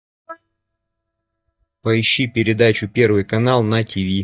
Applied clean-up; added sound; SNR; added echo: neural mask model DeepFilterNet 3.